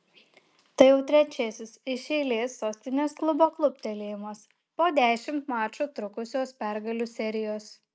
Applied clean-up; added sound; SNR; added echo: none; none; none; none.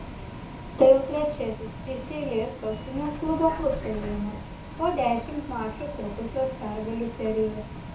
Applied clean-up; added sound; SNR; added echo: none; Bus; 10 dB; reverberation time 0.6 s.